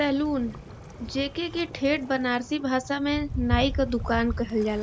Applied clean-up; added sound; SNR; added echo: none; Waves, surf; 8 dB; none.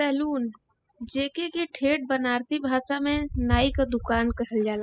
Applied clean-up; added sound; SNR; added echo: classical method spectral subtraction.